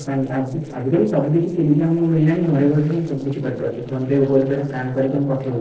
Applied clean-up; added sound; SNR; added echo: neural separator model SepFormer DNS4.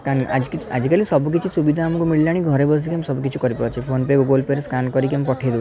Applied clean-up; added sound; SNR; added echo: none; none; none; none.